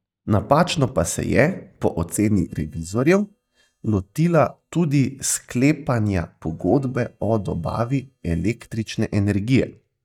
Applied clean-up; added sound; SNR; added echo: neural mask model DeepFilterNet 3.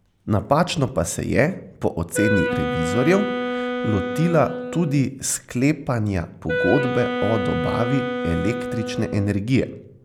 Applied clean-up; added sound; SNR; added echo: none; Wind instrument, woodwind instrument; 4 dB; none.